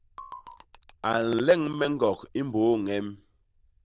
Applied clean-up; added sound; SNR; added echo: neural diffusion model UNIVERSE++.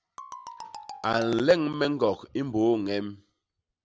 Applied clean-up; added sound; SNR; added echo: none; Marimba, xylophone; 16 dB; none.